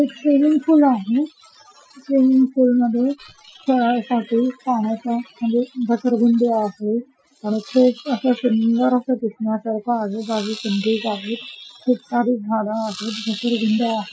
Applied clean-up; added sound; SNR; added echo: classical method Wiener filter.